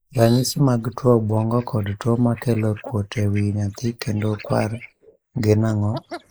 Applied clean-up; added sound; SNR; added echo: neural mask model Resemble Enhance denoiser.